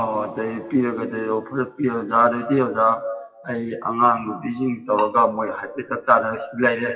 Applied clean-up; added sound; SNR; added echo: classical method WPE with log-MMSE.